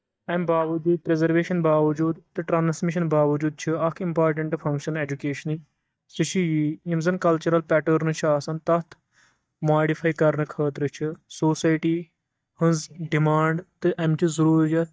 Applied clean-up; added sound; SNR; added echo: neural mask model DeepFilterNet 3.